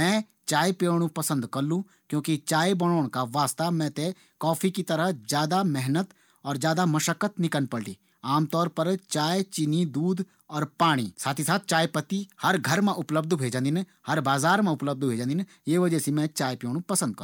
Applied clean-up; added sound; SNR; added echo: none; none; none; none.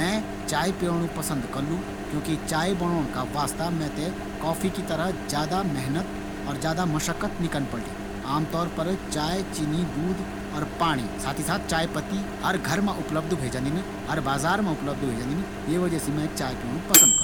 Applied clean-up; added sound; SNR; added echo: none; Microwave oven; 2 dB; none.